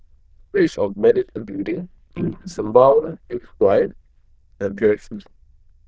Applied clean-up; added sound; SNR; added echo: neural diffusion model UNIVERSE++.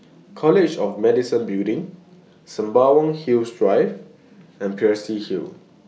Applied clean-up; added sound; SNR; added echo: none; none; none; none.